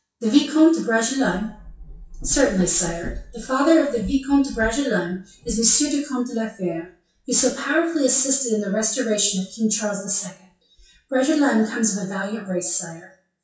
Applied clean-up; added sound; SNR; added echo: classical method WPE with log-MMSE.